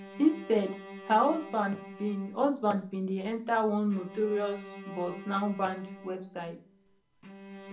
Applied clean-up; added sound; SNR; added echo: none; Bowed string instrument; 15 dB; reverberation time 0.3 s.